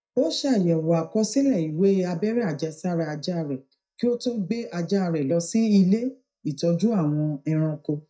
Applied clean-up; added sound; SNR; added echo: neural mask model DeepFilterNet 3.